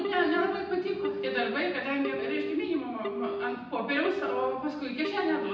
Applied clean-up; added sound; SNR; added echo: none; Telephone; 6 dB; reverberation time 0.9 s.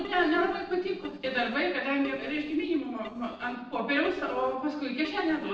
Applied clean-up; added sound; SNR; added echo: neural separator model SepFormer DNS4.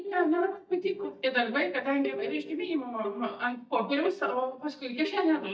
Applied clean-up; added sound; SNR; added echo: neural mask model DeepFilterNet 3.